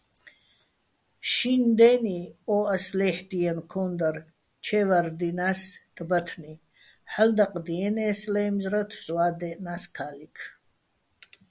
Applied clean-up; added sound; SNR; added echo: none; none; none; none.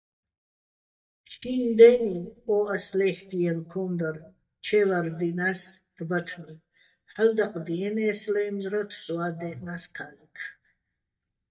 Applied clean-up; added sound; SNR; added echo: neural mask model DeepFilterNet 3.